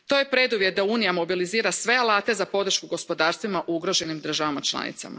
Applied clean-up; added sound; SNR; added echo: none; none; none; none.